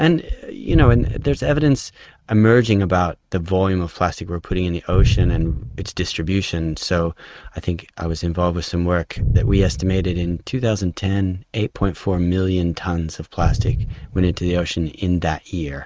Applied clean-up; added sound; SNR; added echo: neural mask model RNNoise.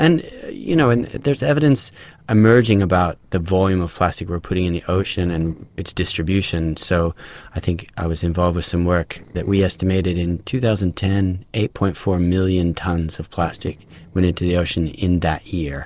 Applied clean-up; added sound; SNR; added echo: neural separator model SepFormer DNS4.